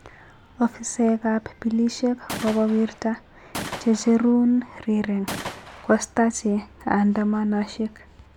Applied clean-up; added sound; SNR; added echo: none; Gunshot, gunfire; 11 dB; none.